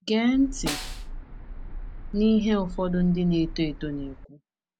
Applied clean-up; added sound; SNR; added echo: none; Snare drum + Car; 9 dB; none.